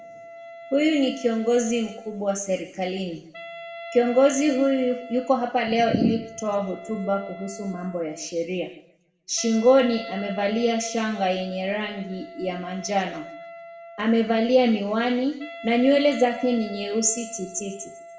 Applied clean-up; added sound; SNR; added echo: none; Wind instrument, woodwind instrument; 16 dB; reverberation time 0.7 s.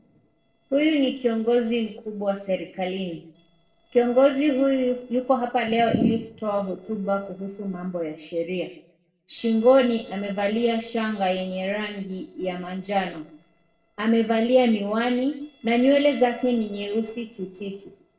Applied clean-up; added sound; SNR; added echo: neural separator model SepFormer DNS4.